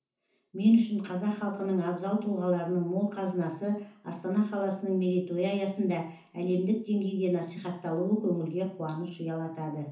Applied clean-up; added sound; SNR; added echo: none; none; none; reverberation time 0.9 s.